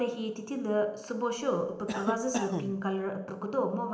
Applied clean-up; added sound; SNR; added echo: none; Cough; 6 dB; reverberation time 0.8 s.